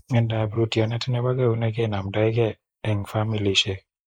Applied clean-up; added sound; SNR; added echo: neural mask model Resemble Enhance denoiser.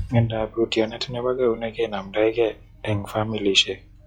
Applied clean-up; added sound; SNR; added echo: classical method log-MMSE.